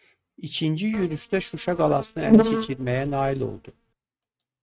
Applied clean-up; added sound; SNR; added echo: neural mask model RNNoise.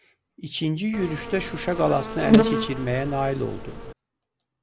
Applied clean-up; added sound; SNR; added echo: none; Insect; -2 dB; none.